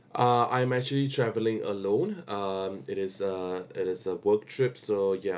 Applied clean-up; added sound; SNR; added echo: none; none; none; none.